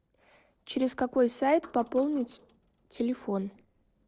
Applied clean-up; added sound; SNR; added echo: neural separator model SepFormer DNS4.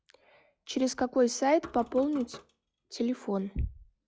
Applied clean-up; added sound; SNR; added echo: classical method log-MMSE.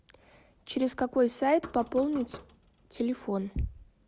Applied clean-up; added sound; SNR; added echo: none; Knock; 19 dB; none.